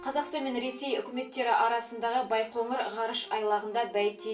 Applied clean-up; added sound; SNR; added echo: none; Wind instrument, woodwind instrument; 19 dB; reverberation time 0.3 s.